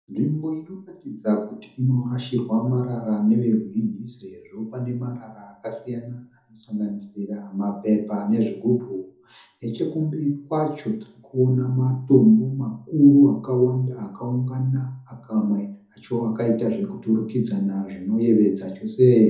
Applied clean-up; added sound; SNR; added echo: none; none; none; reverberation time 0.5 s.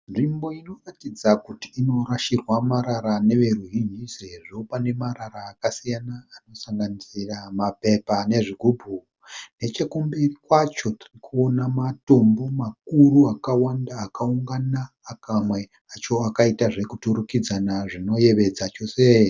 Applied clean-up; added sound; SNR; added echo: none; none; none; none.